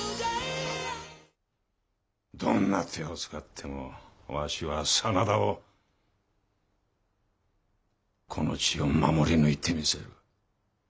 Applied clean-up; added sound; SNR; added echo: none; none; none; none.